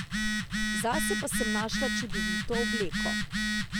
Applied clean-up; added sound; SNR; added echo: none; Telephone; -5 dB; none.